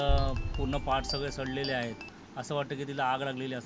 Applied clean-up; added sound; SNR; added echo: none; Boom; 2 dB; none.